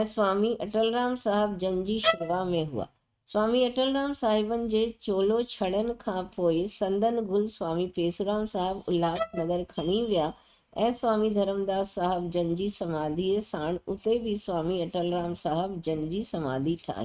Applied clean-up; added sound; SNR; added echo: neural mask model RNNoise.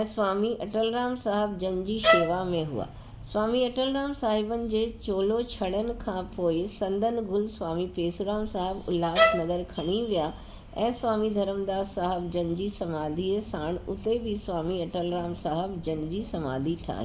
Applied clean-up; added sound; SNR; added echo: none; Bowed string instrument; -3 dB; none.